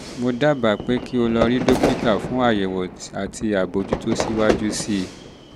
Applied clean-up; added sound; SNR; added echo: none; Fire / Fireworks; 5 dB; none.